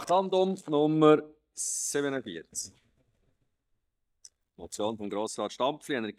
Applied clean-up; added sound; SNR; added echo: neural mask model DeepFilterNet 3.